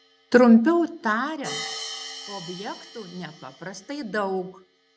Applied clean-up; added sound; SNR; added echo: none; Hi-hat; 16 dB; none.